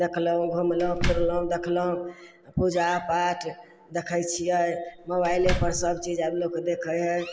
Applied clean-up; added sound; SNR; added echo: none; Slam; 8 dB; none.